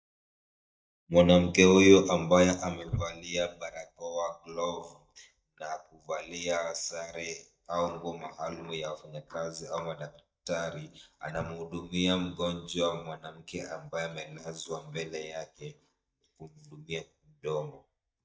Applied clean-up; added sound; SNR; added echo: neural mask model DeepFilterNet 3.